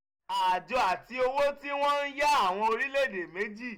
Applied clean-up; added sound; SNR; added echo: none; none; none; none.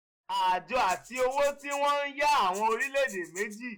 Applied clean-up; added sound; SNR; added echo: classical method log-MMSE.